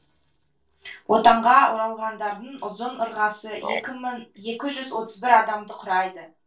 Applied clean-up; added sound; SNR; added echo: neural separator model SepFormer DNS4.